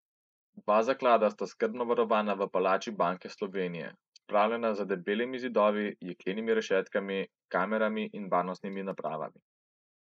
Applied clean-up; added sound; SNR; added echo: neural mask model Resemble Enhance denoiser.